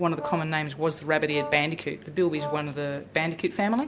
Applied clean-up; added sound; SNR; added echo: none; Brass instrument; 12 dB; none.